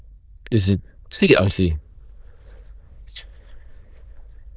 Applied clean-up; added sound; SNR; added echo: neural diffusion model UNIVERSE++.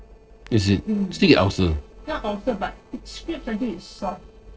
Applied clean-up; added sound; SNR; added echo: neural separator model SepFormer DNS4.